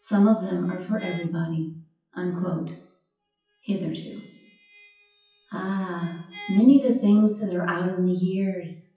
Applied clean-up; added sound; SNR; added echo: classical method WPE with log-MMSE.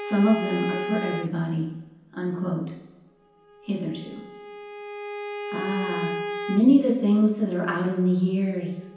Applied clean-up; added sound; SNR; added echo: none; Bowed string instrument; 10 dB; reverberation time 0.9 s.